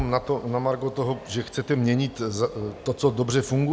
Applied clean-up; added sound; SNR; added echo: none; none; none; none.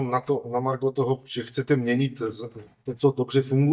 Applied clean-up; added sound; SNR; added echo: neural mask model DeepFilterNet 3.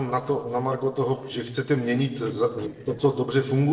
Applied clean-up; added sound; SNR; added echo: neural separator model SepFormer DNS4.